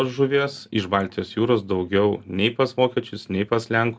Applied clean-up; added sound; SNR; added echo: none; none; none; none.